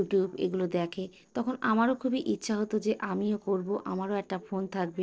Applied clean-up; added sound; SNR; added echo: neural separator model SepFormer DNS4.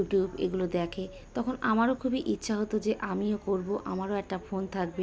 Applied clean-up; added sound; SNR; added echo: none; Boat, Water vehicle; 20 dB; none.